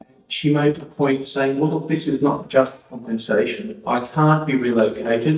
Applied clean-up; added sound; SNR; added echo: neural mask model DeepFilterNet 3.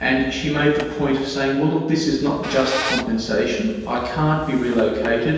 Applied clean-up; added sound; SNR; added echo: none; Squeak; 13 dB; reverberation time 1.2 s.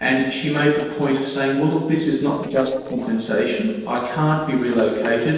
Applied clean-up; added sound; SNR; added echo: neural separator model SepFormer DNS4.